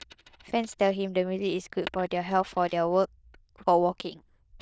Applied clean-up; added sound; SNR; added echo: neural diffusion model UNIVERSE++.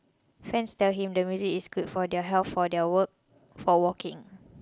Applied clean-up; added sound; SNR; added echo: none; none; none; none.